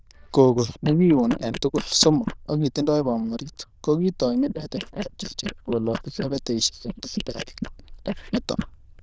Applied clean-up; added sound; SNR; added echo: neural diffusion model UNIVERSE++.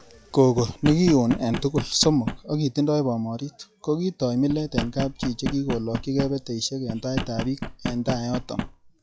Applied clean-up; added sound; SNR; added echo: classical method log-MMSE.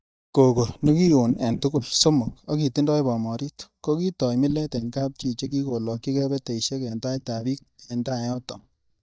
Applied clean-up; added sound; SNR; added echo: neural mask model DeepFilterNet 3.